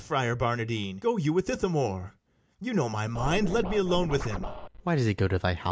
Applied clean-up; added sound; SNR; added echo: none; Scratching (performance technique); 6 dB; none.